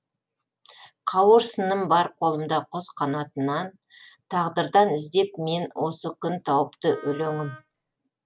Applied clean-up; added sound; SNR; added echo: none; Wind instrument, woodwind instrument; 20 dB; none.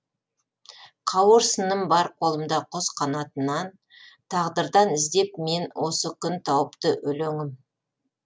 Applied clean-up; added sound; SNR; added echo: none; none; none; none.